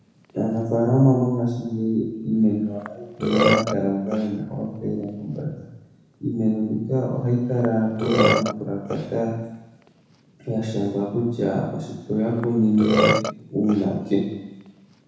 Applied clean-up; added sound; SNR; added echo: none; Burping, eructation; 6 dB; reverberation time 1.0 s.